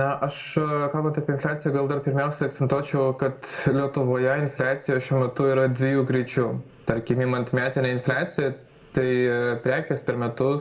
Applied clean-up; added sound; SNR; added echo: none; none; none; reverberation time 0.5 s.